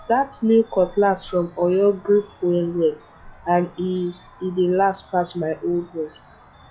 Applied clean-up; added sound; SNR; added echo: classical method log-MMSE.